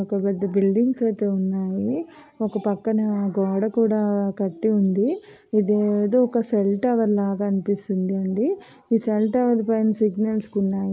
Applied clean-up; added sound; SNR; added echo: none; none; none; none.